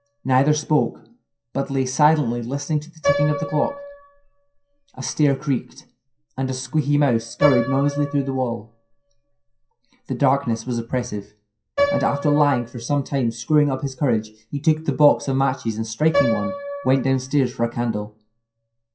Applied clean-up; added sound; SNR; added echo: classical method WPE with log-MMSE.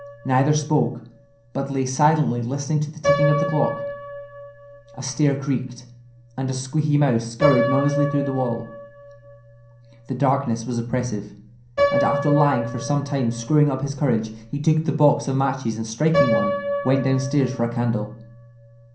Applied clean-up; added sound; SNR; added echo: none; Piano; 6 dB; reverberation time 0.6 s.